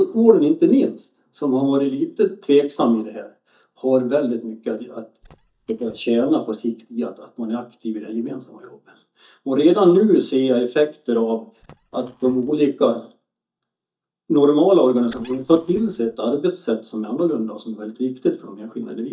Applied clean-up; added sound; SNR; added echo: neural mask model DeepFilterNet 3.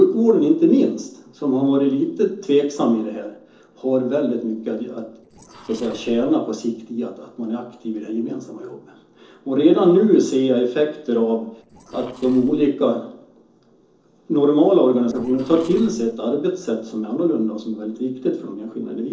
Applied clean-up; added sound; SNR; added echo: neural separator model SepFormer DNS4.